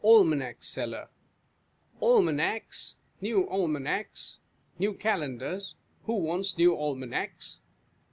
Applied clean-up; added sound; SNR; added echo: none; none; none; none.